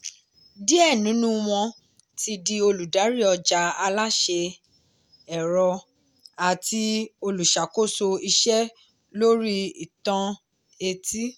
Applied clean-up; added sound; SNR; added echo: none; none; none; none.